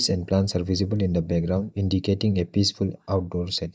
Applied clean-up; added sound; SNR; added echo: neural mask model DeepFilterNet 3.